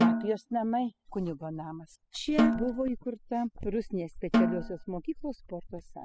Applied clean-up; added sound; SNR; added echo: classical method spectral subtraction.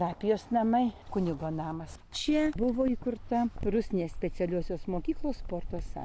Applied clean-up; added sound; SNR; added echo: none; none; none; none.